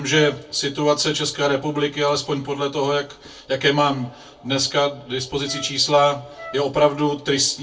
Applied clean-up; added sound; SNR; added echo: none; Wind instrument, woodwind instrument; 20 dB; reverberation time 0.2 s.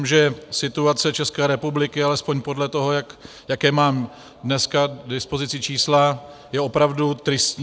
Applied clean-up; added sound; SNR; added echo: none; none; none; none.